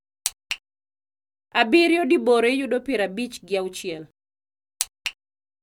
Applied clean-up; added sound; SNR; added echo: none; none; none; none.